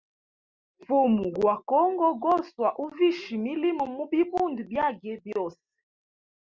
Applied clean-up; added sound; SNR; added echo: none; none; none; none.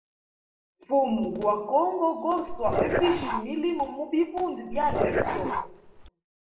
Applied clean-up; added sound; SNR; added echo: none; Dog; 1 dB; reverberation time 0.8 s.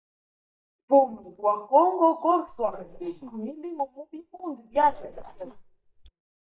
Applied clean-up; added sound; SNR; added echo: neural mask model DeepFilterNet 3.